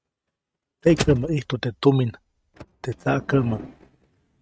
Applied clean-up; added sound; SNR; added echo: neural mask model RNNoise.